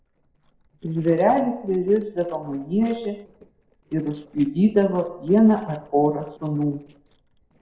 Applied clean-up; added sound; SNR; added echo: neural separator model SepFormer DNS4.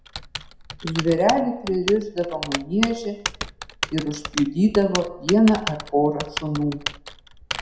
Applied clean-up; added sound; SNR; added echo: none; Typing; 9 dB; reverberation time 0.6 s.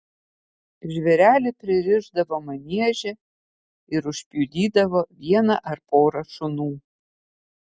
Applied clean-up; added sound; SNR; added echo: none; none; none; none.